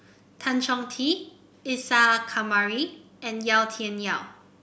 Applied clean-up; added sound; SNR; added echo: none; none; none; none.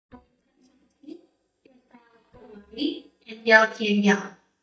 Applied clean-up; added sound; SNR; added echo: neural mask model DeepFilterNet 3.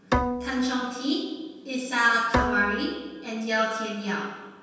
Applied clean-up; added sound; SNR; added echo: none; Bowed string instrument; 4 dB; reverberation time 1.2 s.